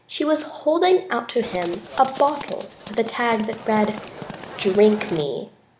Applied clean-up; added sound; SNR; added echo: none; Livestock, farm animals, working animals; 14 dB; none.